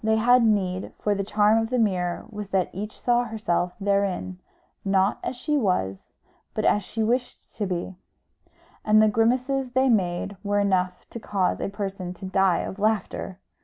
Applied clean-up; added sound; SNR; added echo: none; none; none; none.